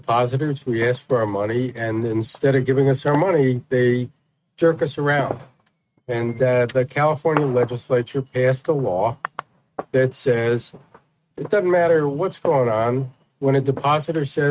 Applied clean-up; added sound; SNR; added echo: neural mask model RNNoise.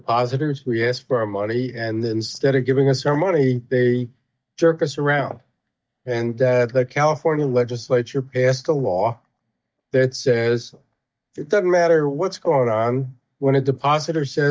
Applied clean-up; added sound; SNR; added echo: neural mask model DeepFilterNet 3.